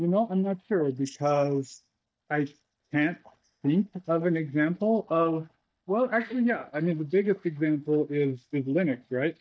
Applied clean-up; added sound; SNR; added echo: neural mask model DeepFilterNet 3.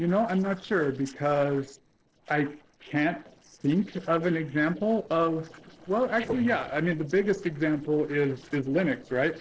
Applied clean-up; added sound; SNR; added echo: neural separator model SepFormer DNS4.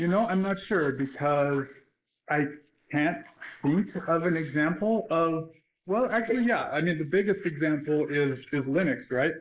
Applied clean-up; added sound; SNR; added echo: neural mask model Resemble Enhance denoiser.